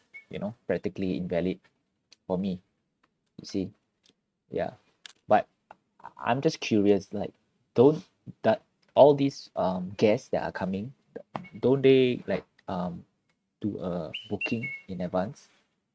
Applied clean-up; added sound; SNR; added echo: neural mask model RNNoise.